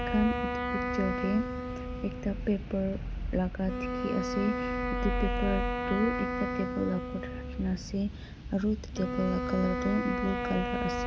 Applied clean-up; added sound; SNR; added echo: none; Wind instrument, woodwind instrument; 3 dB; none.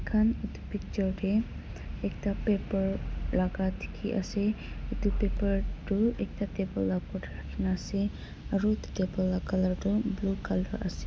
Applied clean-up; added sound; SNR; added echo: none; none; none; none.